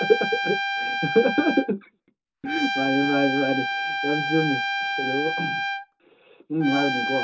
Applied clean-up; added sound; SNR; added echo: none; Trumpet; 2 dB; reverberation time 0.2 s.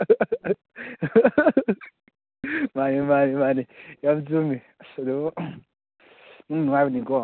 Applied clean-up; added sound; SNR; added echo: none; none; none; none.